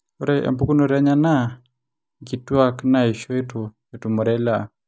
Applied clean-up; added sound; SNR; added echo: none; none; none; none.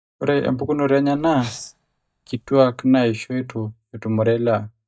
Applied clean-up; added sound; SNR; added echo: neural mask model DeepFilterNet 3.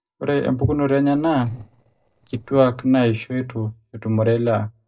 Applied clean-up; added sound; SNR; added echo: neural separator model SepFormer DNS4.